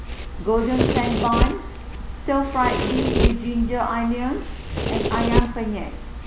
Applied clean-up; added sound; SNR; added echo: none; Domestic sounds, home sounds; -1 dB; none.